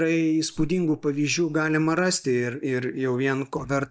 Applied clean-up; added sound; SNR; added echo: neural mask model DeepFilterNet 3.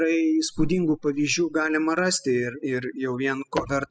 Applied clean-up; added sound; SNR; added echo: classical method spectral subtraction.